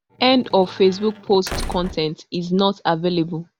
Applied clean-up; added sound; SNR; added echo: none; Squeak / Slam / Wood; 13 dB; none.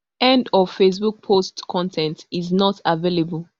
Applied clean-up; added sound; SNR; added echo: none; none; none; none.